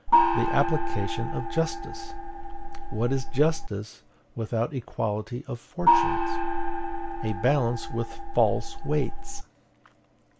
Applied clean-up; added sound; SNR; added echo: none; Gong; -4 dB; none.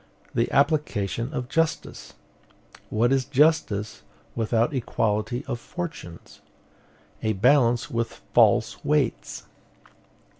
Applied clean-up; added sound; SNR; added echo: none; none; none; none.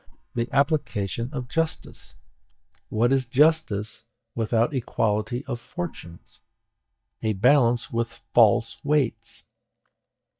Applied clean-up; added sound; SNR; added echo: neural mask model DeepFilterNet 3.